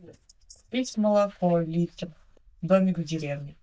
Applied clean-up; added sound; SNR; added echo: neural mask model DeepFilterNet 3.